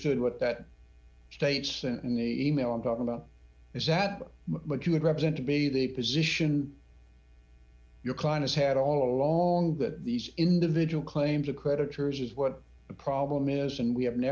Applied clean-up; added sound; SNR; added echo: none; none; none; none.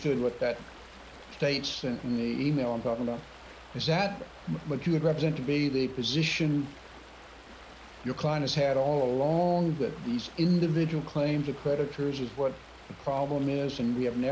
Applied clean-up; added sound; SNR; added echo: none; Stream; 19 dB; none.